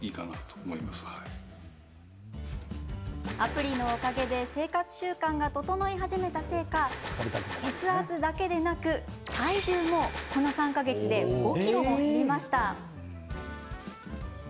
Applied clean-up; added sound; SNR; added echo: none; Gunshot, gunfire; 10 dB; none.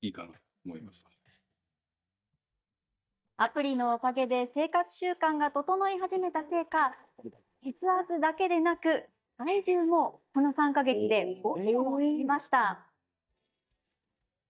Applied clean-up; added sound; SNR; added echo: neural mask model DeepFilterNet 3.